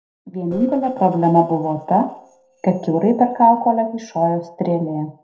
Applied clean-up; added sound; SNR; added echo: neural separator model SepFormer DNS4.